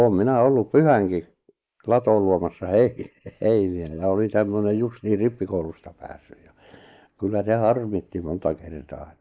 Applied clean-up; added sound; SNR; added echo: neural mask model Resemble Enhance denoiser.